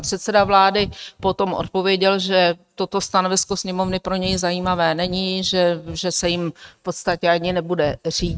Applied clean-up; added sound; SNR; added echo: neural mask model RNNoise.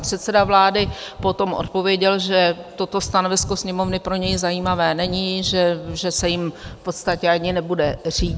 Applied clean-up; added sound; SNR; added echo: none; Breathing; 14 dB; none.